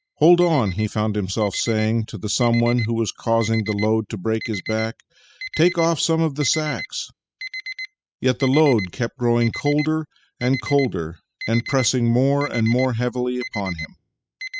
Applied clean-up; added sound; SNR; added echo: classical method spectral subtraction.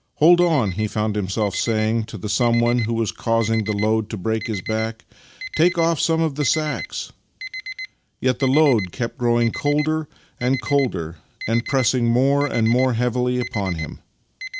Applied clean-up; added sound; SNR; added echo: none; Alarm; 14 dB; none.